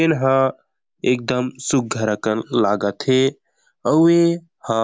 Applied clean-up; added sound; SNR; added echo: none; none; none; none.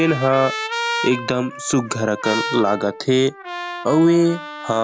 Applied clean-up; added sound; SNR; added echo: none; Trumpet; 9 dB; none.